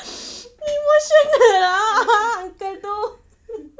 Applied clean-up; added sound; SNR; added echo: none; none; none; none.